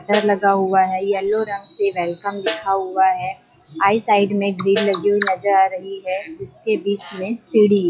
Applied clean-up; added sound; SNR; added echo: classical method log-MMSE.